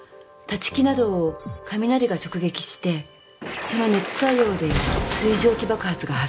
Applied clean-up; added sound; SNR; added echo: none; none; none; none.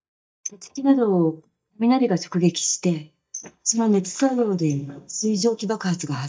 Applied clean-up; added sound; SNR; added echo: neural mask model DeepFilterNet 3.